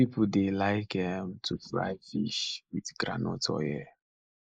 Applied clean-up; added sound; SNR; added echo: neural mask model Resemble Enhance denoiser.